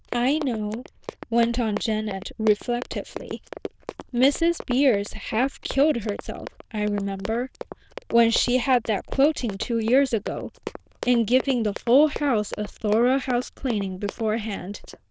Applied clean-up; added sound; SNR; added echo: neural diffusion model UNIVERSE++.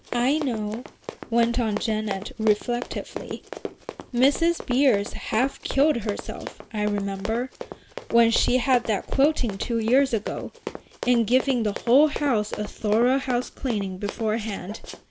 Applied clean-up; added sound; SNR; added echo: none; Run; 13 dB; none.